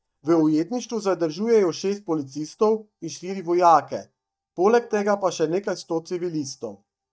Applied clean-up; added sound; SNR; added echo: neural mask model DeepFilterNet 3.